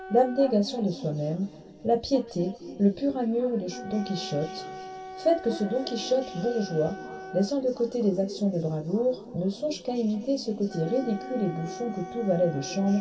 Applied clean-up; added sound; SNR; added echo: none; Wind instrument, woodwind instrument; 15 dB; reverberation time 2.9 s.